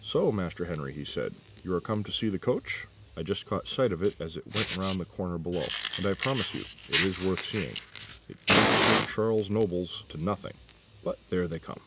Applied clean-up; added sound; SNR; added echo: none; Fire; 3 dB; none.